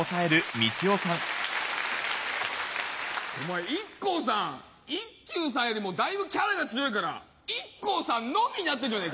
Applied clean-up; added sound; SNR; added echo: none; none; none; none.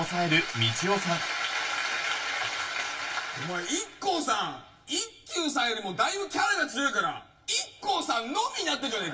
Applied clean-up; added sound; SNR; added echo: none; none; none; reverberation time 0.1 s.